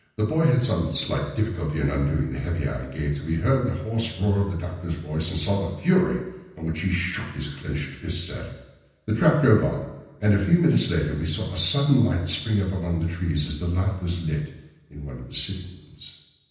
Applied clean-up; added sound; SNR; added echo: none; none; none; reverberation time 0.9 s.